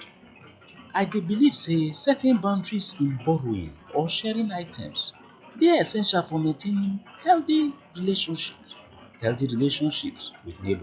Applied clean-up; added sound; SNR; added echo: classical method log-MMSE.